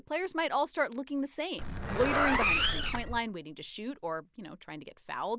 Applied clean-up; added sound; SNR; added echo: none; Zipper (clothing); -4 dB; none.